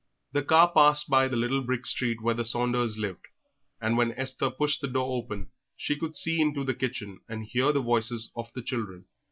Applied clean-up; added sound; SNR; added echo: none; none; none; none.